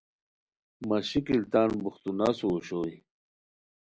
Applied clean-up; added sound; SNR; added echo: none; none; none; none.